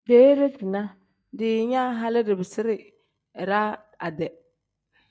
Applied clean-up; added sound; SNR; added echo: neural mask model DeepFilterNet 3.